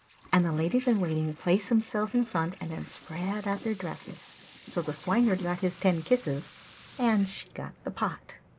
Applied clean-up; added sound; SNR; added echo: neural mask model Resemble Enhance denoiser.